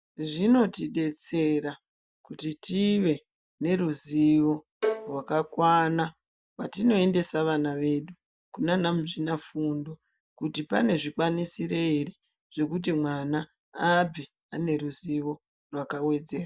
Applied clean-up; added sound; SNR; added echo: neural mask model DeepFilterNet 3.